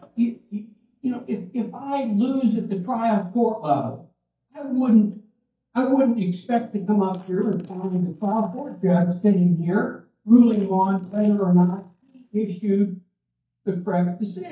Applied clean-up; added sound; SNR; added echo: neural mask model DeepFilterNet 3.